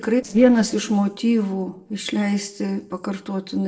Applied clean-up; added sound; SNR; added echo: neural separator model SepFormer DNS4.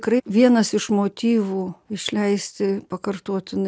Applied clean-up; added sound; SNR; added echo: none; none; none; none.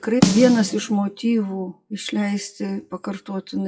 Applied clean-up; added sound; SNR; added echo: classical method WPE with log-MMSE.